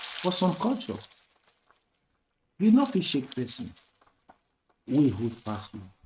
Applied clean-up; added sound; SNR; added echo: neural mask model RNNoise.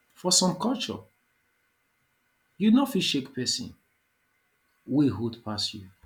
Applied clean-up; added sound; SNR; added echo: none; none; none; none.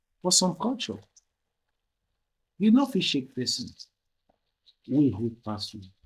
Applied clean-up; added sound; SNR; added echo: neural mask model DeepFilterNet 3.